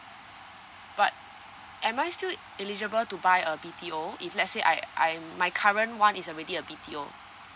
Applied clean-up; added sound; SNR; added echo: none; none; none; none.